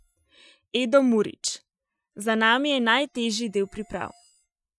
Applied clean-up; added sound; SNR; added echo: classical method Wiener filter.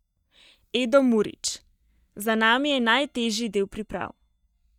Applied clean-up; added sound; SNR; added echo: neural mask model DeepFilterNet 3.